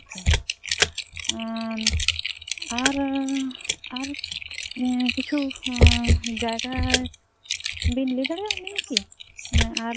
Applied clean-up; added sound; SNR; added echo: none; Typing; -4 dB; none.